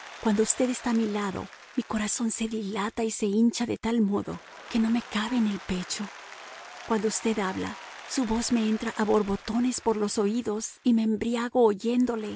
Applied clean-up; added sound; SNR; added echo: none; Applause; 19 dB; none.